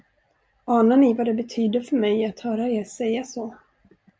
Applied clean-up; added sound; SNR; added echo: none; none; none; none.